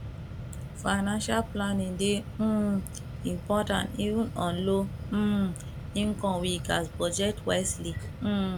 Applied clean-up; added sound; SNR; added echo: none; Mechanisms; 9 dB; none.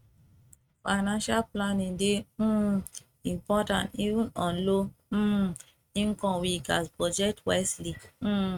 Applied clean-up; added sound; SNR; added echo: neural mask model RNNoise.